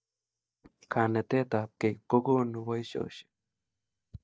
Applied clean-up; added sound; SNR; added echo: neural mask model DeepFilterNet 3.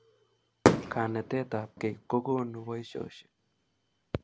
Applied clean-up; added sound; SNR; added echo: none; Fireworks; -2 dB; none.